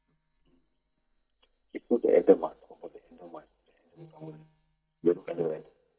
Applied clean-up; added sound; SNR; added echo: neural mask model DeepFilterNet 3.